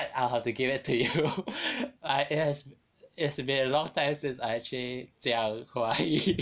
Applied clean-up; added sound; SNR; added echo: none; none; none; none.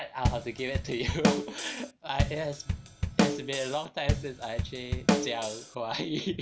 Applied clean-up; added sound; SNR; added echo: none; Drum kit; -4 dB; none.